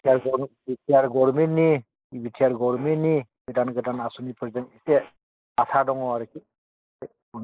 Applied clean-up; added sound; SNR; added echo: neural mask model Resemble Enhance denoiser.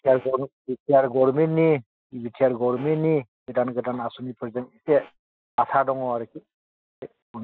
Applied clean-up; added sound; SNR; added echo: classical method Wiener filter.